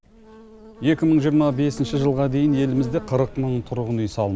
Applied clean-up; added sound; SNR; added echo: none; Buzz; 18 dB; none.